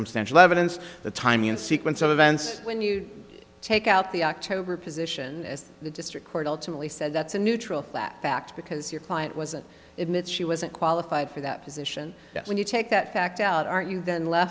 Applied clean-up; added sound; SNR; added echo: none; none; none; none.